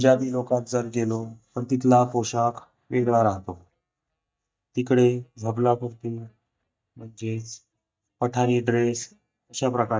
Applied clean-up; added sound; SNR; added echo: neural mask model DeepFilterNet 3.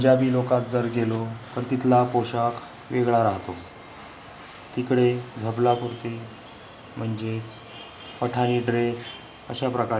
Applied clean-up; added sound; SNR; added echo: none; none; none; none.